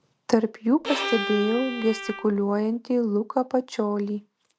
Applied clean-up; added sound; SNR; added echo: none; Bowed string instrument; 7 dB; none.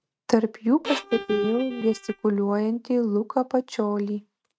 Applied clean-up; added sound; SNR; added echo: neural mask model RNNoise.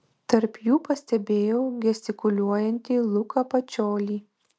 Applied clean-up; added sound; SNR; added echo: none; none; none; none.